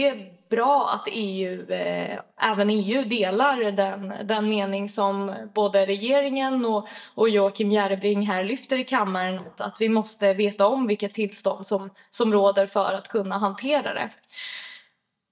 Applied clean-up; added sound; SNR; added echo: neural mask model DeepFilterNet 3.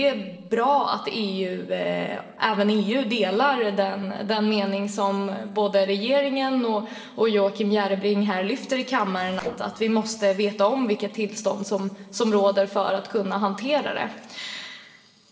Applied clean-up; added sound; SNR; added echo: neural separator model SepFormer DNS4.